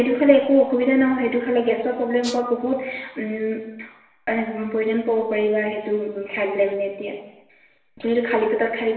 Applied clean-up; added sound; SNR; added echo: none; Rattle (instrument); 13 dB; reverberation time 0.9 s.